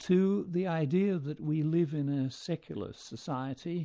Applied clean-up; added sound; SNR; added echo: none; none; none; none.